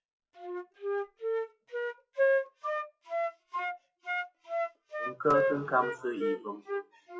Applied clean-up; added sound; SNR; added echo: classical method WPE with log-MMSE.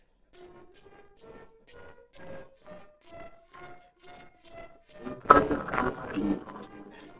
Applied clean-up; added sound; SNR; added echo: neural separator model SepFormer DNS4.